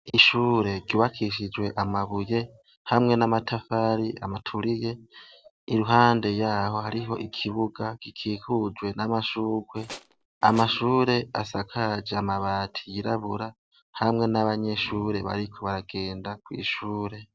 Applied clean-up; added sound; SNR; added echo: neural separator model SepFormer DNS4.